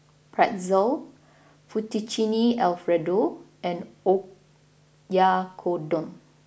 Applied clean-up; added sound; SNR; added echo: none; none; none; none.